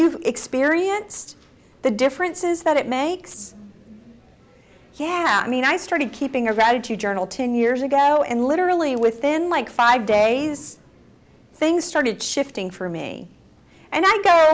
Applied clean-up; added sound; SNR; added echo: none; none; none; none.